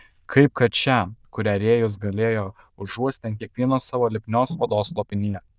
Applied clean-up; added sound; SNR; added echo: neural diffusion model UNIVERSE++.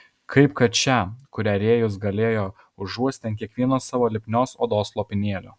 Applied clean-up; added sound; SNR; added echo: none; none; none; none.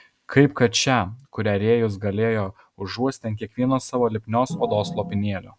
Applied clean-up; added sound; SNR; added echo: none; Organ; 9 dB; none.